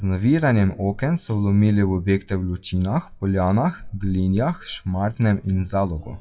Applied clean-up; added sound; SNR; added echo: classical method WPE with log-MMSE.